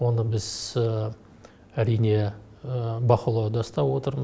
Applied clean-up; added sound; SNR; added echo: none; none; none; none.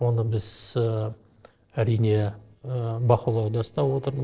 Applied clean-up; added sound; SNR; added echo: neural separator model SepFormer DNS4.